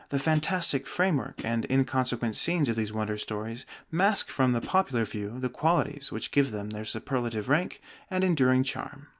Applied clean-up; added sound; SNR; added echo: none; Hi-hat; 13 dB; none.